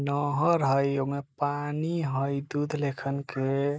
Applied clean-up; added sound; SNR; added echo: neural mask model Resemble Enhance denoiser.